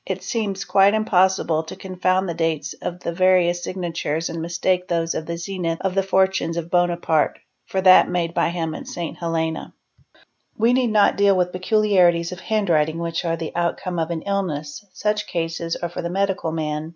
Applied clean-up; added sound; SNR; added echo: none; none; none; none.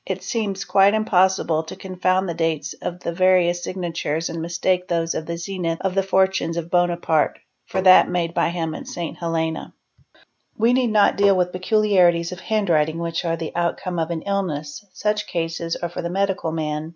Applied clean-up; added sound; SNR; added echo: none; Tap; 9 dB; none.